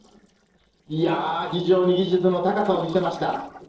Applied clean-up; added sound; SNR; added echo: neural separator model SepFormer DNS4.